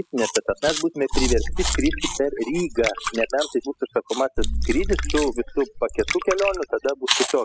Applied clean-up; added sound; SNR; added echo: classical method spectral subtraction.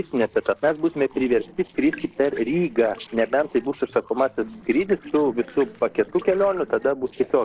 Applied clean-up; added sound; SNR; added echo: neural separator model SepFormer DNS4.